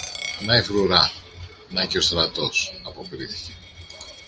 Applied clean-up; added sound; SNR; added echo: none; Coin (dropping); 16 dB; none.